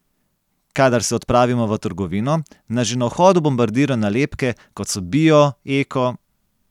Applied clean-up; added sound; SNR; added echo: none; none; none; none.